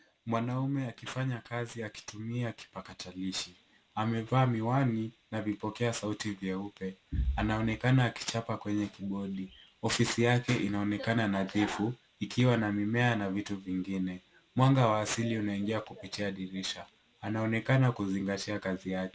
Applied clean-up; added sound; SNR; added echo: none; none; none; none.